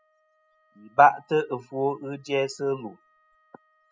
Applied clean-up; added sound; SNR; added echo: classical method spectral subtraction.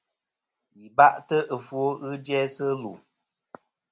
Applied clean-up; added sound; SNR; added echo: none; none; none; none.